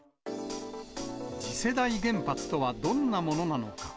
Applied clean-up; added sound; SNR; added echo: none; none; none; none.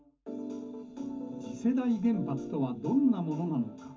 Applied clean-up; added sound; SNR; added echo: none; none; none; reverberation time 0.3 s.